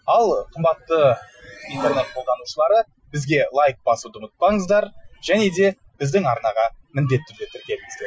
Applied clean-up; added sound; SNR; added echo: classical method Wiener filter.